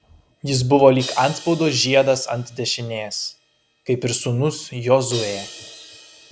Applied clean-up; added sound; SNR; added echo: none; Crash cymbal; 18 dB; none.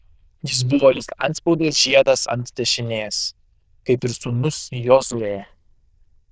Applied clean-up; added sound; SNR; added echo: neural diffusion model UNIVERSE++.